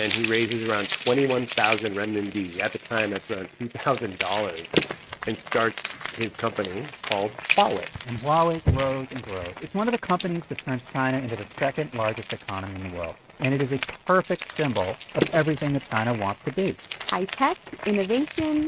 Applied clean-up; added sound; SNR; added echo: neural mask model RNNoise.